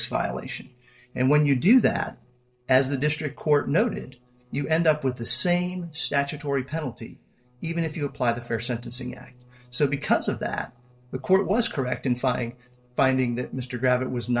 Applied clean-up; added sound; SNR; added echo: neural separator model SepFormer DNS4.